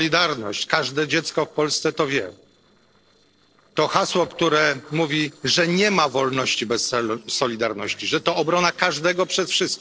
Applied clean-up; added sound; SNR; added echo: neural separator model SepFormer DNS4.